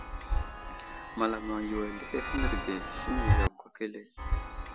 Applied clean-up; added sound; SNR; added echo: none; Chime; -4 dB; none.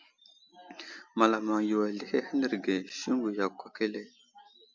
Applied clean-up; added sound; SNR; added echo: none; none; none; none.